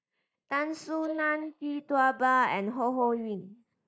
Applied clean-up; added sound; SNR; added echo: neural mask model DeepFilterNet 3.